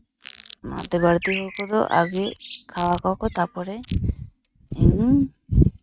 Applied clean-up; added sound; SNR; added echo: neural mask model RNNoise.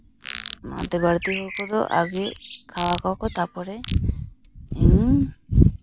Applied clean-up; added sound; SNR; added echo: none; Bird; 14 dB; none.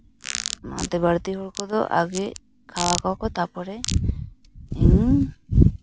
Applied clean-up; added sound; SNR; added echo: none; none; none; none.